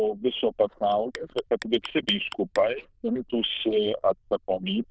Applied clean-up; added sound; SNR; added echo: neural diffusion model UNIVERSE++.